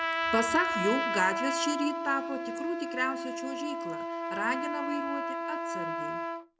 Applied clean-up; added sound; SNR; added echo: none; Trumpet; 0 dB; none.